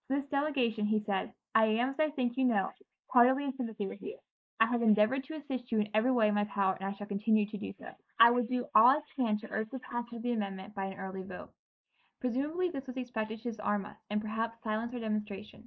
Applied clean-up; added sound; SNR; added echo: neural mask model Resemble Enhance denoiser.